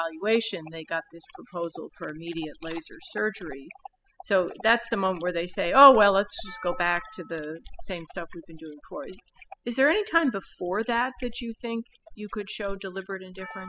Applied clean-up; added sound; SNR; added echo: classical method spectral subtraction.